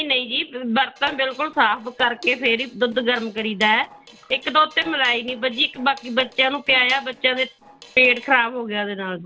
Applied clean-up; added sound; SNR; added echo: neural separator model SepFormer DNS4.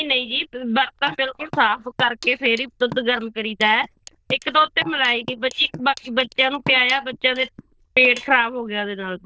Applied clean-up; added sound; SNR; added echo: neural diffusion model UNIVERSE++.